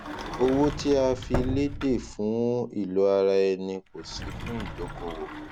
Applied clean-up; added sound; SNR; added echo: none; Sliding door; 9 dB; none.